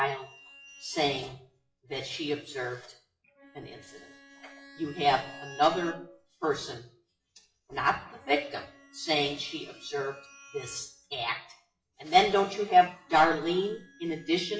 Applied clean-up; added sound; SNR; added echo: classical method WPE with log-MMSE.